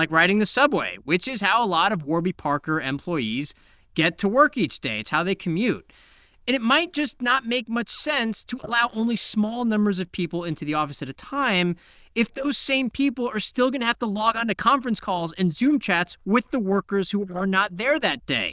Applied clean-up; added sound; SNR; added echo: neural diffusion model UNIVERSE++.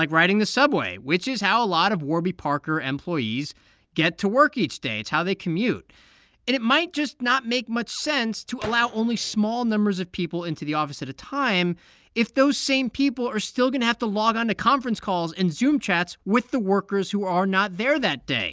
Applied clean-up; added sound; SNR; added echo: none; Gunshot, gunfire; 18 dB; none.